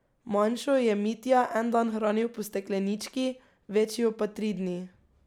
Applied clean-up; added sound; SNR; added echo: none; none; none; none.